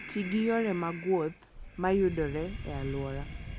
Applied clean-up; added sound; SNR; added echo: none; Breathing; 10 dB; none.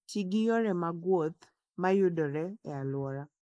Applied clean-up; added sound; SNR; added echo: neural mask model Resemble Enhance denoiser.